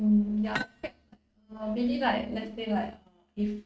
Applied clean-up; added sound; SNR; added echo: neural mask model RNNoise.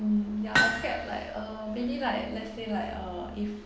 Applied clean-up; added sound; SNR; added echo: none; Hammer; -1 dB; none.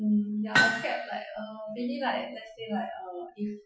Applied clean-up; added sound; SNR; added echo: classical method Wiener filter.